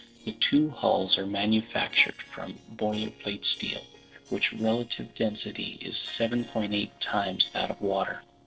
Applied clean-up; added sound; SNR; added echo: neural separator model SepFormer DNS4.